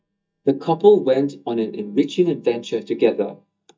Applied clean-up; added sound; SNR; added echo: neural mask model DeepFilterNet 3.